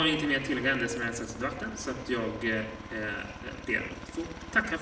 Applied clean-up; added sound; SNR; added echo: none; Aircraft; 11 dB; reverberation time 0.9 s.